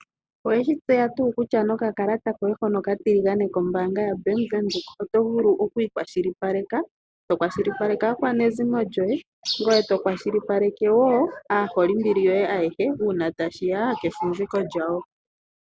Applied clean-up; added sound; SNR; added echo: none; none; none; none.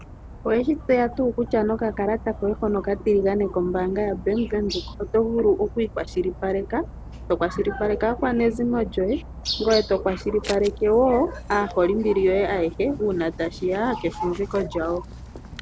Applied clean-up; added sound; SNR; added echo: none; Dog + Scissors; 15 dB; none.